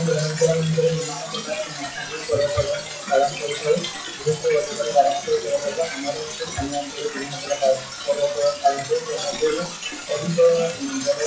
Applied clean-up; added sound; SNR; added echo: classical method WPE with log-MMSE.